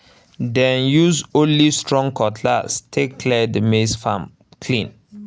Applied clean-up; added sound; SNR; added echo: none; none; none; none.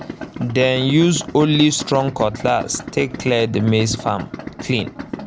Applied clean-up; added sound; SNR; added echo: none; Idling; 13 dB; none.